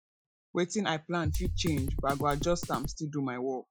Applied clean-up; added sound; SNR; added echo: classical method Wiener filter.